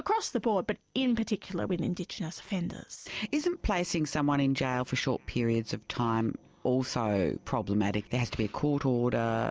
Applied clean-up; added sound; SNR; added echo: none; none; none; none.